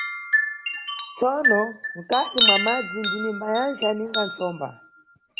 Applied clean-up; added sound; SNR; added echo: none; Wind chime; -1 dB; none.